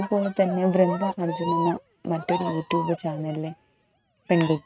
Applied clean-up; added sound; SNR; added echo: neural mask model RNNoise.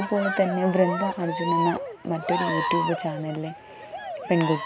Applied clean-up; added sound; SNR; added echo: none; Cheering; 4 dB; none.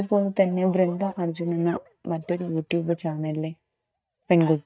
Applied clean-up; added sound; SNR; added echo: neural mask model DeepFilterNet 3.